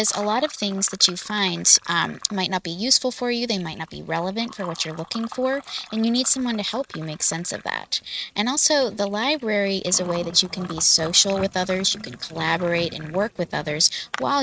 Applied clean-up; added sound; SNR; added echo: neural mask model RNNoise.